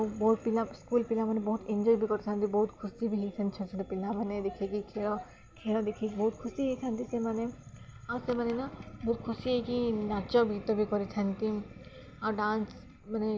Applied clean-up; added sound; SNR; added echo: none; none; none; none.